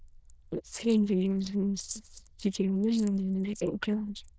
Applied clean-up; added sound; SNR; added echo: neural diffusion model UNIVERSE++.